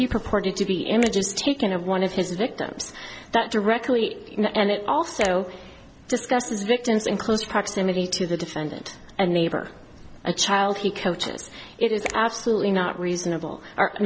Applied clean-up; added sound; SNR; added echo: none; Finger snapping; 17 dB; none.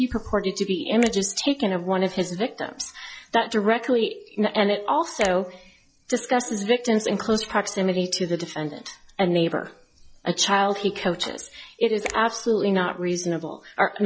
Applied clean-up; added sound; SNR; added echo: classical method log-MMSE.